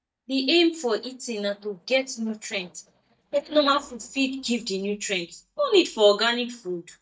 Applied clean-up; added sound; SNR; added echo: neural mask model DeepFilterNet 3.